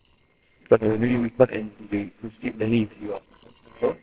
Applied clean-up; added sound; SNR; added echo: neural separator model SepFormer WHAMR!.